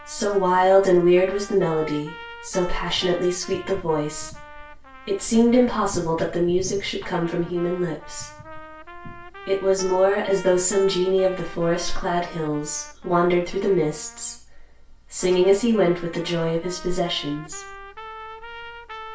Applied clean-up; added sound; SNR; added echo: none; Trumpet; 18 dB; reverberation time 0.3 s.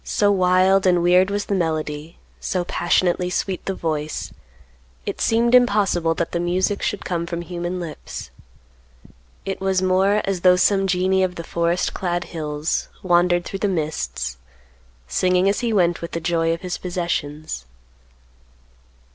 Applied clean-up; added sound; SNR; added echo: none; none; none; none.